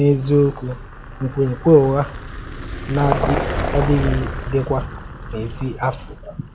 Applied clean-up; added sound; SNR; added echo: none; Vehicle; 6 dB; none.